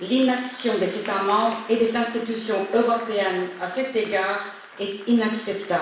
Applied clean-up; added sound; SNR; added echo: none; Applause; 19 dB; reverberation time 0.7 s.